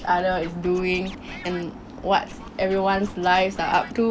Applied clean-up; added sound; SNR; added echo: none; Scratching (performance technique); 17 dB; none.